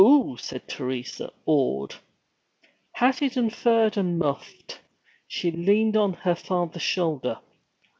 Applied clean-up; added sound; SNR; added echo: none; none; none; none.